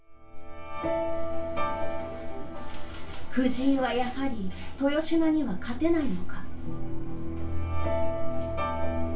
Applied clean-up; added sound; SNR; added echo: none; none; none; reverberation time 0.2 s.